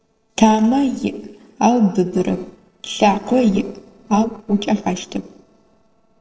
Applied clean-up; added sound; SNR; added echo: neural separator model SepFormer DNS4.